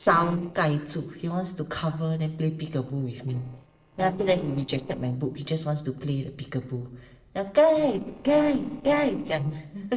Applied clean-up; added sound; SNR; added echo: neural separator model SepFormer DNS4.